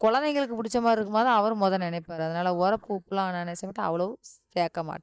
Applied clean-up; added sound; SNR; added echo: neural mask model DeepFilterNet 3.